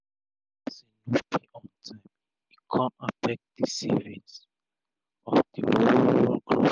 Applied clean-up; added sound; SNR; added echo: none; none; none; none.